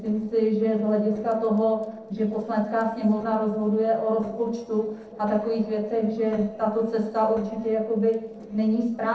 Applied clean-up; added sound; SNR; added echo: neural separator model SepFormer DNS4.